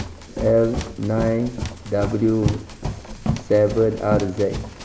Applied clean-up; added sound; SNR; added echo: none; Run; 7 dB; none.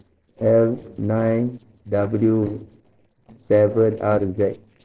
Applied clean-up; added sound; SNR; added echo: neural separator model SepFormer DNS4.